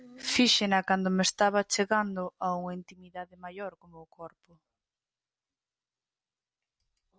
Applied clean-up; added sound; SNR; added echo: none; none; none; none.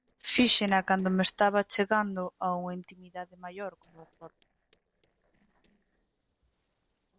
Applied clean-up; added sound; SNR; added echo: neural separator model SepFormer DNS4.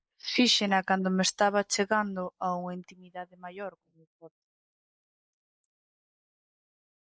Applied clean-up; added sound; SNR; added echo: neural mask model Resemble Enhance denoiser.